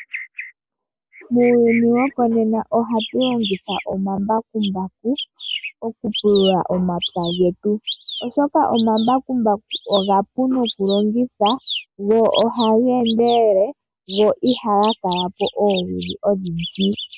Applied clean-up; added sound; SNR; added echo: none; Bird vocalization, bird call, bird song; 13 dB; none.